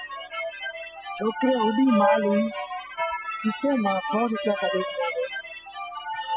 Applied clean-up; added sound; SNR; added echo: classical method spectral subtraction.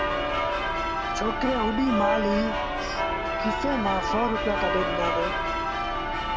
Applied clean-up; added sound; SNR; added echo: none; Church bell; -3 dB; none.